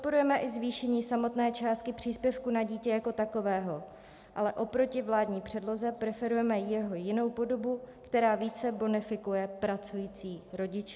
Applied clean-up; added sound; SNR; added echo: none; none; none; none.